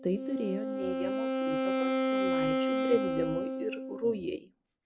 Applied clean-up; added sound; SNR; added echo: none; Wind instrument, woodwind instrument; -3 dB; none.